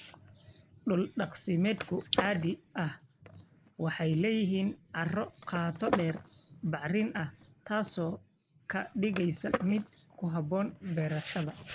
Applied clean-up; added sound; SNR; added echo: neural mask model Resemble Enhance denoiser.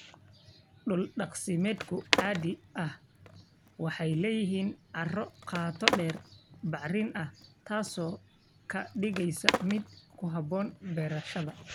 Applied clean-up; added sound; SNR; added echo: none; Skateboard; 4 dB; none.